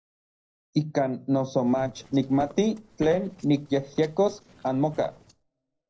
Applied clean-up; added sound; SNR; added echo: neural separator model SepFormer DNS4.